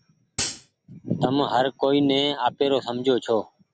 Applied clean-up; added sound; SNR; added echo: none; Hi-hat; 6 dB; none.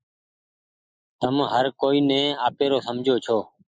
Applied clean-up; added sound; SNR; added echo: neural mask model Resemble Enhance denoiser.